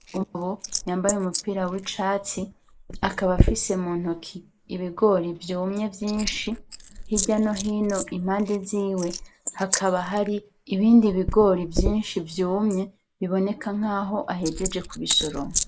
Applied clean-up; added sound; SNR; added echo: neural mask model Resemble Enhance denoiser.